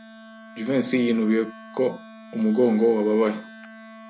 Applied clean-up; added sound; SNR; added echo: none; Wind instrument, woodwind instrument; 19 dB; none.